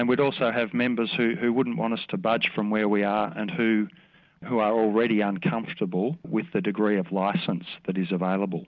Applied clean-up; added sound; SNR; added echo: none; none; none; none.